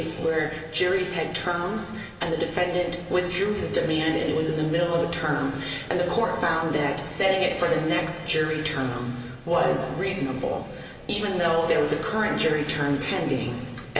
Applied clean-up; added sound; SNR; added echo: none; none; none; reverberation time 2.3 s.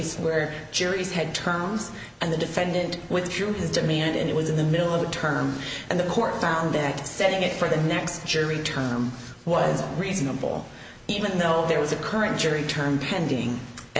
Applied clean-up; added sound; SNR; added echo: none; none; none; none.